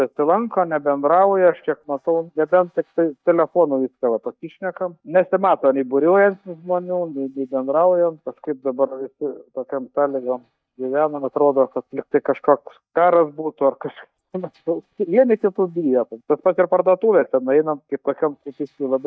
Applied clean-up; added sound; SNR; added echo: neural mask model DeepFilterNet 3.